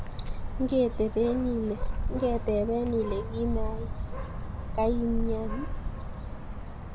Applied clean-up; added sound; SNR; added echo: none; Bird; 1 dB; none.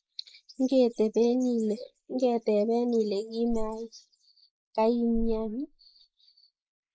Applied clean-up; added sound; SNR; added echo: neural mask model Resemble Enhance denoiser.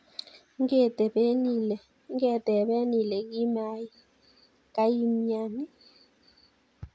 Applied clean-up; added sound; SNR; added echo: none; none; none; none.